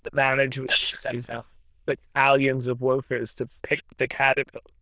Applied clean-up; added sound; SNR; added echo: neural diffusion model UNIVERSE++.